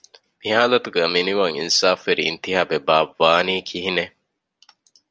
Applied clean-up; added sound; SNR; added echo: none; none; none; none.